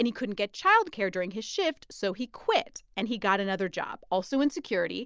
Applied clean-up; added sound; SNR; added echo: none; none; none; none.